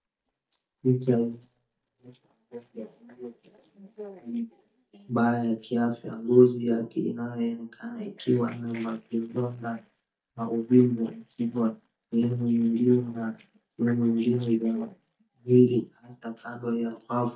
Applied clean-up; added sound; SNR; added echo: neural mask model DeepFilterNet 3.